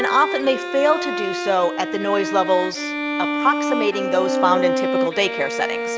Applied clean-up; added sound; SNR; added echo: none; Bowed string instrument; 2 dB; none.